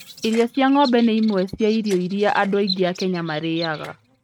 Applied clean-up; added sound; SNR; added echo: neural mask model RNNoise.